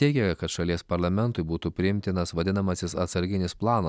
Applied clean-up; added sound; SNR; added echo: none; none; none; none.